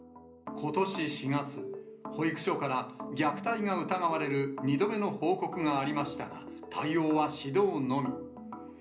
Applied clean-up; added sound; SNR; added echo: none; none; none; reverberation time 0.5 s.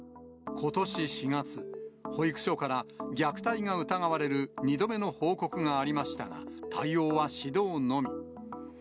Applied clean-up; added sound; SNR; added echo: none; none; none; none.